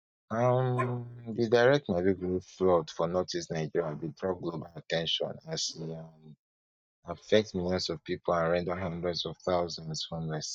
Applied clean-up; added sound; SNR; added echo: neural mask model DeepFilterNet 3.